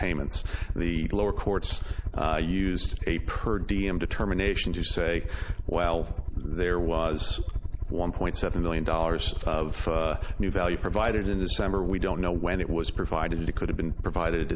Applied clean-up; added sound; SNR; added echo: none; Aircraft; 1 dB; none.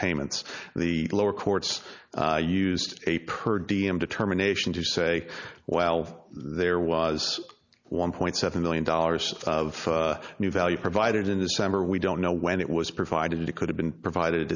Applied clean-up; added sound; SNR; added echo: none; none; none; none.